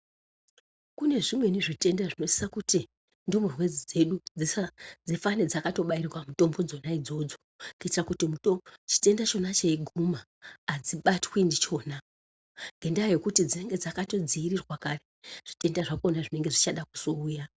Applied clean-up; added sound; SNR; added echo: none; none; none; none.